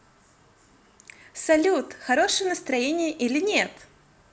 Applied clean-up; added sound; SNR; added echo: none; none; none; none.